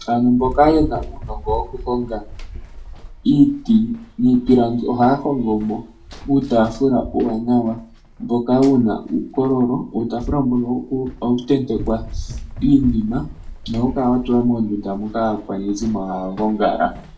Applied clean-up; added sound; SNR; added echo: none; Run; 14 dB; reverberation time 0.3 s.